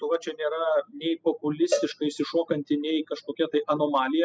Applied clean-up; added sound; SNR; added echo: classical method spectral subtraction.